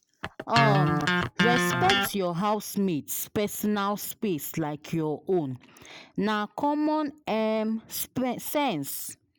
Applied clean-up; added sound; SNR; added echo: none; Electric guitar; -2 dB; none.